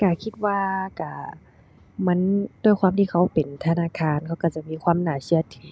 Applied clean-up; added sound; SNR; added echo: none; none; none; none.